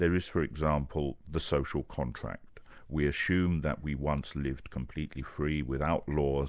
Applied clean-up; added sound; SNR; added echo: none; none; none; none.